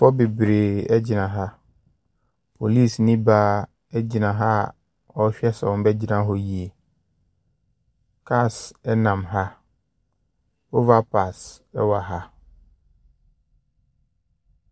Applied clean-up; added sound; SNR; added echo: none; none; none; none.